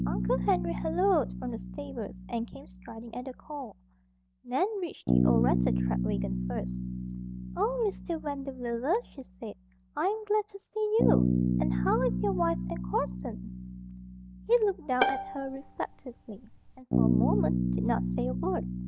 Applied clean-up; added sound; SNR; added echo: none; Bass guitar + Bowed string instrument; -1 dB; none.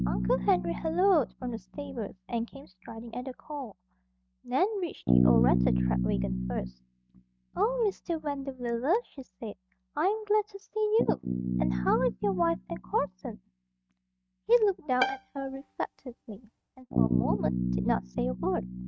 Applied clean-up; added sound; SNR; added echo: neural mask model RNNoise.